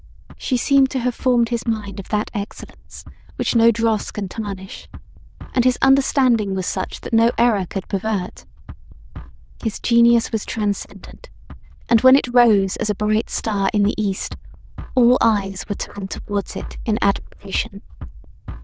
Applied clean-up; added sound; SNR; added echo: neural diffusion model UNIVERSE++.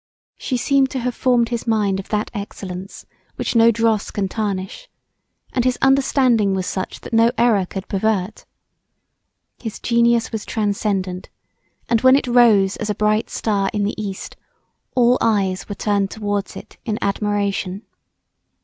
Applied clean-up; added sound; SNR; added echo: none; none; none; none.